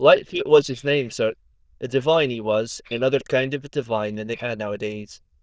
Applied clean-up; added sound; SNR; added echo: neural diffusion model UNIVERSE++.